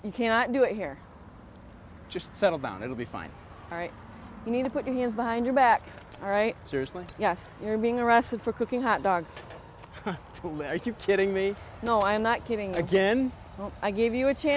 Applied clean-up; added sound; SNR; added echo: none; none; none; none.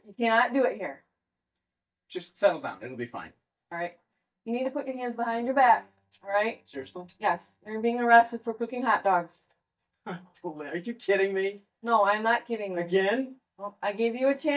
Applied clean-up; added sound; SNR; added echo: neural mask model DeepFilterNet 3.